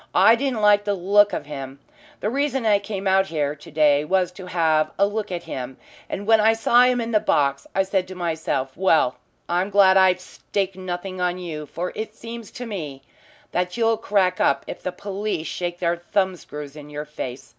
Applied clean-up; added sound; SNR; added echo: none; none; none; none.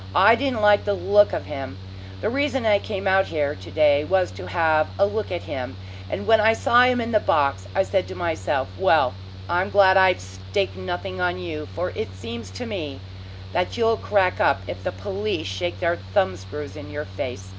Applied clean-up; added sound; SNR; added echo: none; Mechanical fan; 13 dB; none.